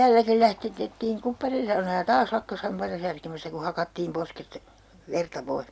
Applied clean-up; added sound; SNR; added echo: none; none; none; none.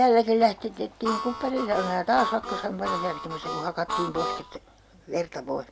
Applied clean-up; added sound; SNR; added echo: none; Harmonica; 6 dB; none.